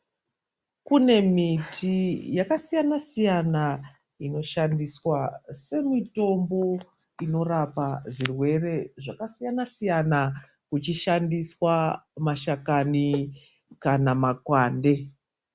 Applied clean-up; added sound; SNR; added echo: none; none; none; none.